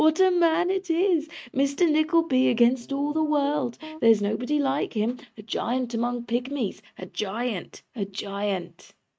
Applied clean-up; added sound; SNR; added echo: neural mask model RNNoise.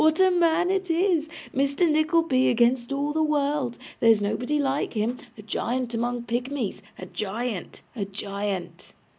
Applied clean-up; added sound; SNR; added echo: none; none; none; none.